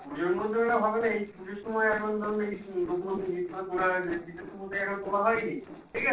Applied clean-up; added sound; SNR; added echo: neural separator model SepFormer DNS4.